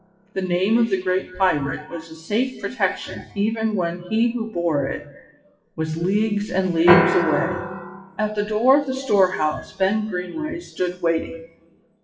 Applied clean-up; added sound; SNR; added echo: classical method WPE with log-MMSE.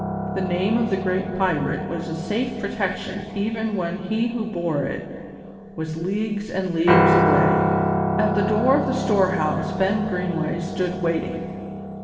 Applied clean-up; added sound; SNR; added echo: none; Piano; 1 dB; reverberation time 2.3 s.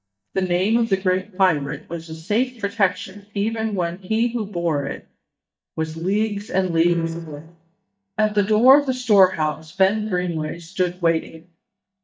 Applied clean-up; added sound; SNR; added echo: neural mask model DeepFilterNet 3.